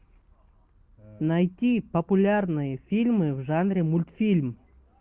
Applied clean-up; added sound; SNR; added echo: none; none; none; none.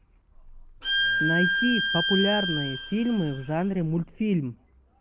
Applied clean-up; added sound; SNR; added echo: none; Bowed string instrument; 1 dB; none.